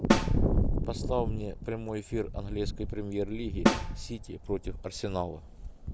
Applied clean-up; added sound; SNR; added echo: none; Snare drum; 3 dB; none.